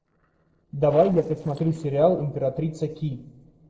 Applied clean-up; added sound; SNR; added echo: neural separator model SepFormer DNS4.